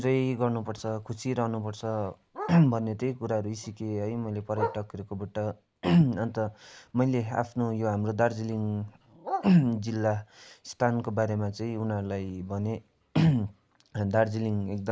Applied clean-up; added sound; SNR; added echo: none; Bark; 17 dB; none.